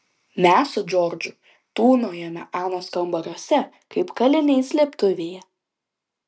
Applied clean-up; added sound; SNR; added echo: none; none; none; none.